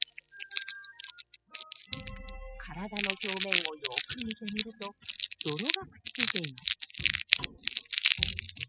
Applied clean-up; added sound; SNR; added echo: classical method spectral subtraction.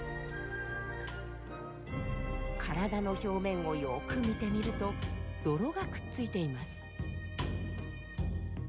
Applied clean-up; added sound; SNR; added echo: none; none; none; none.